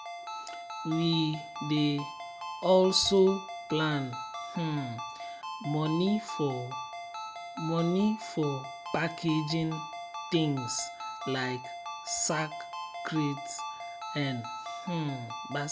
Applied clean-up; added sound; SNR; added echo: none; Ringtone; 9 dB; none.